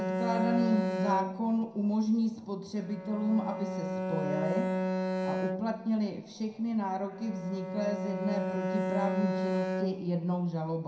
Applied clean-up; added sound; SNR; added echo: none; Bowed string instrument; 2 dB; reverberation time 0.4 s.